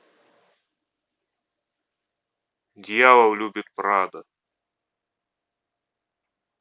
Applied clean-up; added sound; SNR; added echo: none; none; none; none.